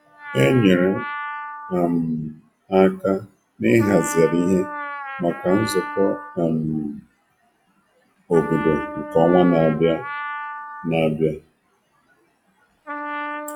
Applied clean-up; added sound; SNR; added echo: classical method log-MMSE.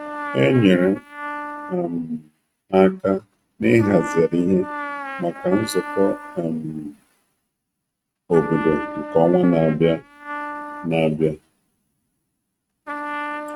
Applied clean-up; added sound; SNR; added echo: neural mask model RNNoise.